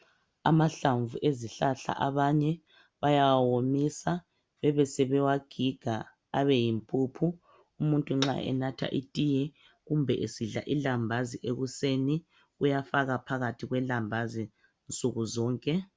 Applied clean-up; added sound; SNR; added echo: none; none; none; none.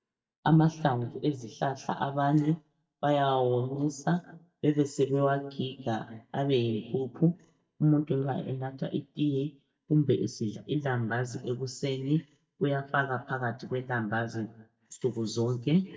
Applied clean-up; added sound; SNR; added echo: neural mask model DeepFilterNet 3.